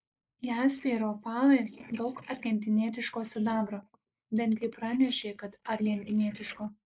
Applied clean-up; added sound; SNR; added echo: neural mask model Resemble Enhance denoiser.